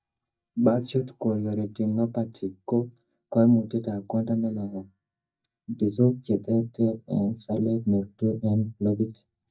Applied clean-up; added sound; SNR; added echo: neural mask model DeepFilterNet 3.